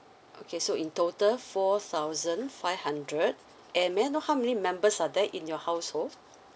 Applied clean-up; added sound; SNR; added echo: none; none; none; none.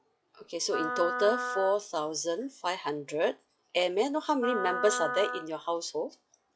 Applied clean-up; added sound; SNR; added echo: classical method log-MMSE.